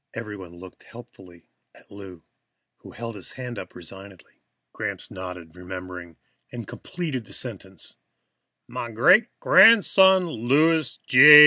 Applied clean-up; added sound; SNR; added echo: none; none; none; none.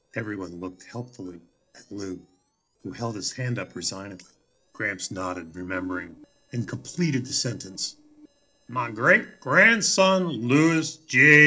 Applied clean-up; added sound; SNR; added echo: neural separator model SepFormer DNS4.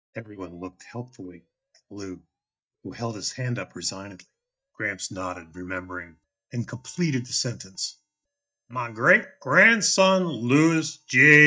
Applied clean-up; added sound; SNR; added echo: neural mask model DeepFilterNet 3.